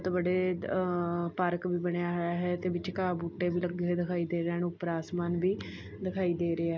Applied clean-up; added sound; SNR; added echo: none; none; none; none.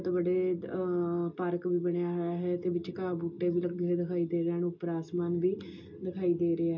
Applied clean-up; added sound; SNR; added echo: none; none; none; reverberation time 0.2 s.